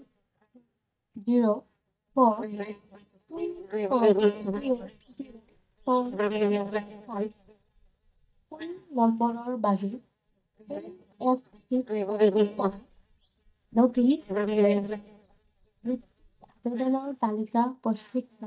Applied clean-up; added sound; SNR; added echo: neural mask model DeepFilterNet 3.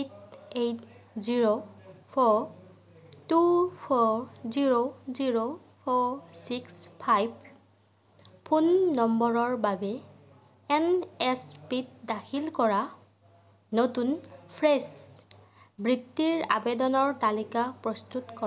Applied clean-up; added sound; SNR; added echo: none; none; none; none.